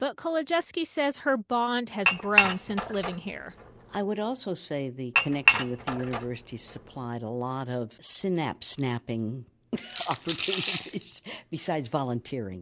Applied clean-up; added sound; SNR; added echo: none; Dishes, pots, and pans / Chink, clink + Rattle / Rattle (instrument); -3 dB; none.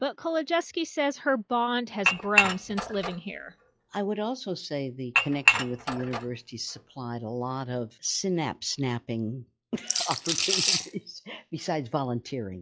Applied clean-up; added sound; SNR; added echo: classical method log-MMSE.